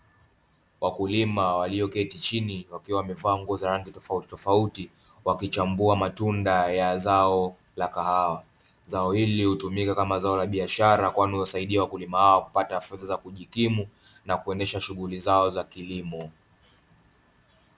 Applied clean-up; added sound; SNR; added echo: none; none; none; none.